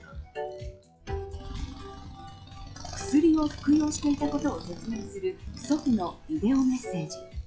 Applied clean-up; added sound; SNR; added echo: classical method log-MMSE.